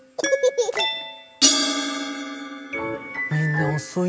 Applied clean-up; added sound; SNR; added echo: none; Crash cymbal; 2 dB; none.